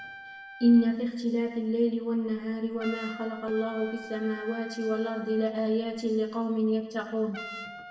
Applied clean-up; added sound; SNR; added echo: none; Trumpet; 17 dB; reverberation time 1.1 s.